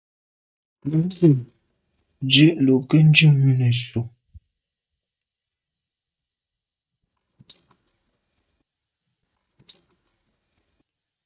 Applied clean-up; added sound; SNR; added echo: neural mask model DeepFilterNet 3.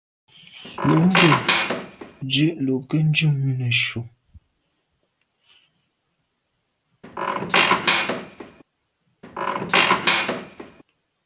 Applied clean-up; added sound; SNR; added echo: none; Squeak; -4 dB; none.